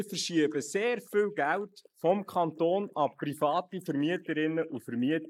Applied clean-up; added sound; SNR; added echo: neural mask model Resemble Enhance denoiser.